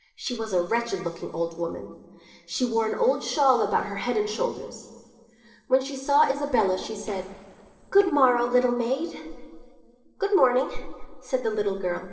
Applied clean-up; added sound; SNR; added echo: neural separator model SepFormer DNS4.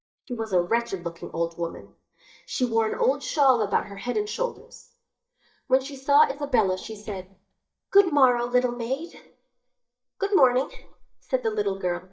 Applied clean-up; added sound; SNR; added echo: neural mask model DeepFilterNet 3.